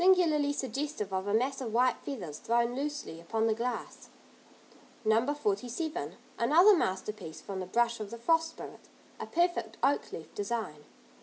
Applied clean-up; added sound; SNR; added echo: none; none; none; none.